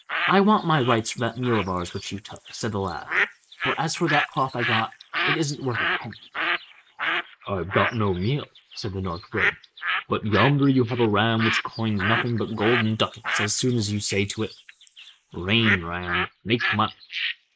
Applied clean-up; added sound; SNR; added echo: neural mask model Resemble Enhance denoiser.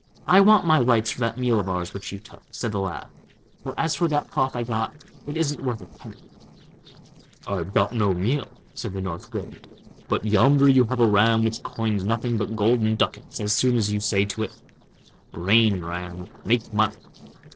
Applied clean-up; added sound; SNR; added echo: neural separator model SepFormer DNS4.